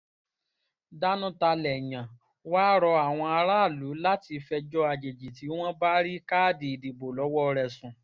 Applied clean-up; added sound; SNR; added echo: none; none; none; none.